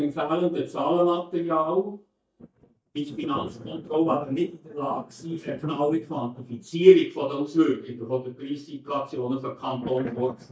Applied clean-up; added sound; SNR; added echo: neural mask model DeepFilterNet 3.